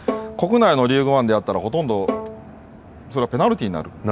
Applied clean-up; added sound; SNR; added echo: none; Bowed string instrument; 12 dB; none.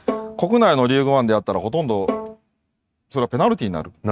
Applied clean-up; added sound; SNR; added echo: neural mask model RNNoise.